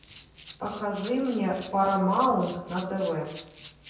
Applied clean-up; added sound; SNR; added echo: none; Rattle (instrument); 16 dB; reverberation time 0.9 s.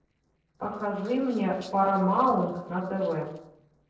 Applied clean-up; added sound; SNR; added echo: neural separator model SepFormer DNS4.